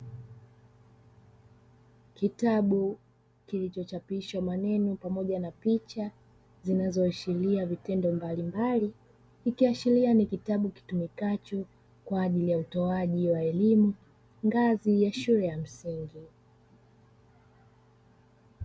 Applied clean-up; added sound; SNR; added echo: none; none; none; none.